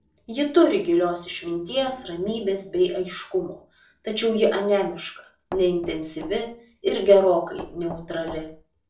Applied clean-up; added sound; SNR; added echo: neural separator model SepFormer DNS4.